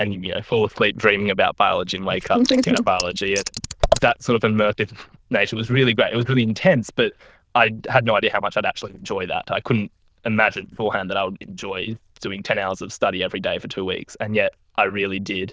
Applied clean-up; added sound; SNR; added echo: neural diffusion model UNIVERSE++.